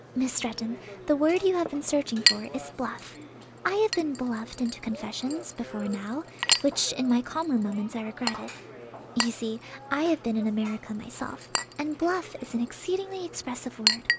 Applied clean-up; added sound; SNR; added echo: none; Chink, clink; 5 dB; none.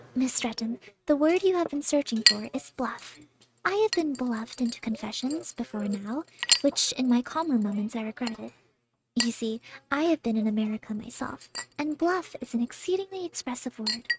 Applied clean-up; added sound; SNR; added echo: neural mask model RNNoise.